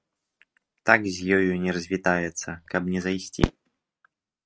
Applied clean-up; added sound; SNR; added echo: neural mask model RNNoise.